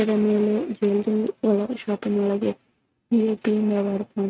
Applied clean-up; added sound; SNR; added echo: neural mask model RNNoise.